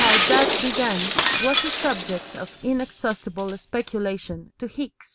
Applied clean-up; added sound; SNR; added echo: none; Shatter; -4 dB; none.